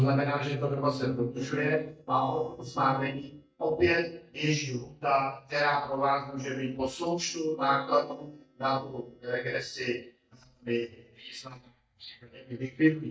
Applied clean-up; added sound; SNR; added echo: neural mask model DeepFilterNet 3.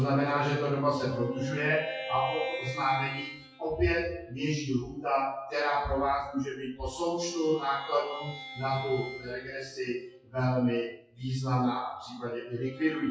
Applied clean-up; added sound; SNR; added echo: classical method WPE with log-MMSE.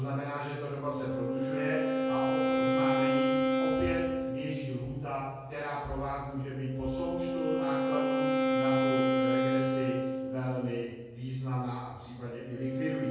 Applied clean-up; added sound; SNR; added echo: none; Wind instrument, woodwind instrument; -4 dB; reverberation time 1.3 s.